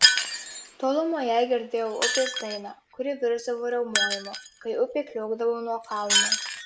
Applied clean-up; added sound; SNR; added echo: none; Shatter; 0 dB; none.